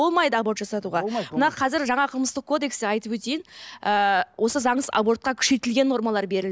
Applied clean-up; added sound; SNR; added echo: none; none; none; none.